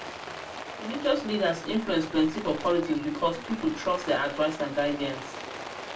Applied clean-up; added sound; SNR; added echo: none; Rain; 11 dB; reverberation time 0.2 s.